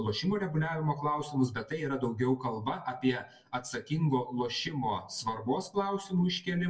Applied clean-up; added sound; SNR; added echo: none; none; none; reverberation time 0.1 s.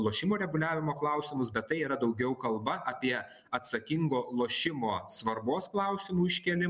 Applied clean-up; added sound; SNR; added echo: none; none; none; none.